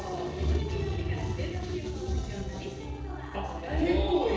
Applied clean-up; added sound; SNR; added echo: neural separator model SepFormer DNS4.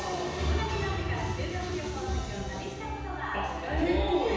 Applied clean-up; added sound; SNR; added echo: none; Alarm; 12 dB; reverberation time 1.1 s.